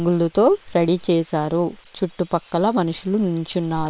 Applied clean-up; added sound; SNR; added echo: neural separator model SepFormer WHAM!.